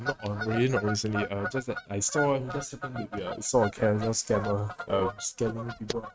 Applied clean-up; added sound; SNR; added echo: neural mask model RNNoise.